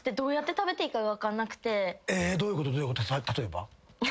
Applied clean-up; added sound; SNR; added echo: none; none; none; none.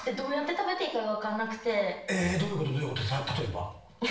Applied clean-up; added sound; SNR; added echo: none; none; none; reverberation time 0.6 s.